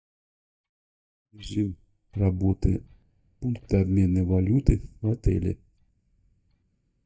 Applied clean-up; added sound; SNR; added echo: neural mask model DeepFilterNet 3.